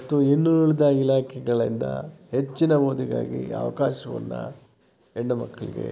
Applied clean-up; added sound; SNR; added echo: none; none; none; none.